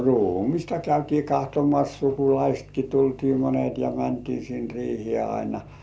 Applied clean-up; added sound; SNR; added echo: none; none; none; none.